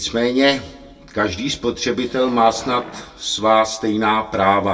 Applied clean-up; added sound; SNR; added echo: none; Wild animals; 19 dB; reverberation time 0.2 s.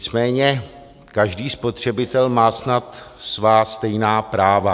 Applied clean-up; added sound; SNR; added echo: none; none; none; none.